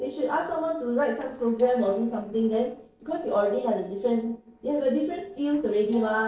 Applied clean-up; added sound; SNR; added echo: neural separator model SepFormer DNS4.